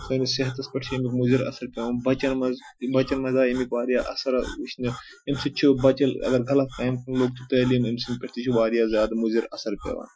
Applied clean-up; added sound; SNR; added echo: classical method Wiener filter.